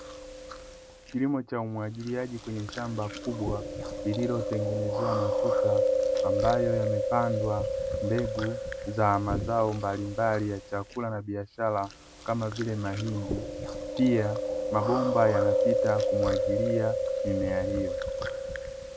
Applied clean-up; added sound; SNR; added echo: none; Chewing, mastication; 0 dB; none.